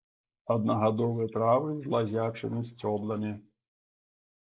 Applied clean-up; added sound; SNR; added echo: neural mask model Resemble Enhance denoiser.